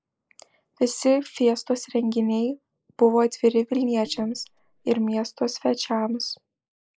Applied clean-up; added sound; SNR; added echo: neural mask model Resemble Enhance denoiser.